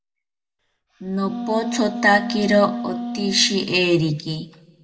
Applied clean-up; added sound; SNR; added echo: none; Wind instrument, woodwind instrument; 7 dB; reverberation time 0.8 s.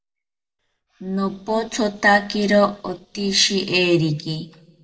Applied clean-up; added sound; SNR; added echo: neural separator model SepFormer DNS4.